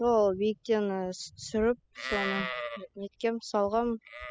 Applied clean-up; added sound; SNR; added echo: classical method spectral subtraction.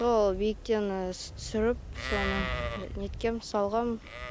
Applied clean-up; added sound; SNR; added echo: none; Animal + Livestock, farm animals, working animals; 7 dB; none.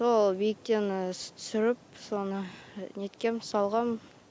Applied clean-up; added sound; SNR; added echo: none; none; none; none.